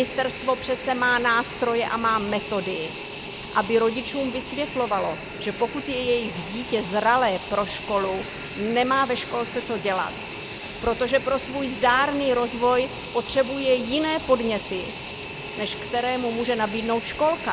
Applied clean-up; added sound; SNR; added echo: none; Fixed-wing aircraft, airplane + Bowed string instrument; 10 dB; none.